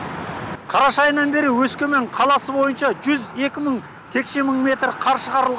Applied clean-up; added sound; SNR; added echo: none; none; none; none.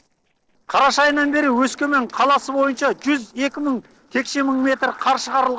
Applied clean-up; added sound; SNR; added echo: neural separator model SepFormer DNS4.